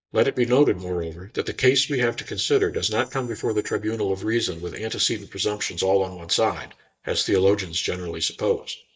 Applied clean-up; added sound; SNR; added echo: neural mask model DeepFilterNet 3.